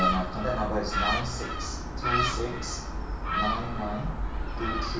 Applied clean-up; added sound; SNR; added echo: none; Gull, seagull; -3 dB; reverberation time 0.6 s.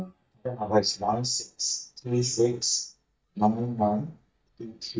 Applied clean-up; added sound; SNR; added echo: neural mask model DeepFilterNet 3.